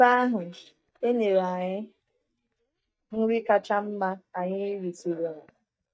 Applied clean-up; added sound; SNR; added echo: neural mask model DeepFilterNet 3.